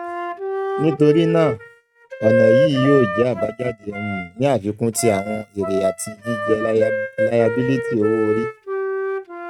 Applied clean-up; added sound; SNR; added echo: neural mask model RNNoise.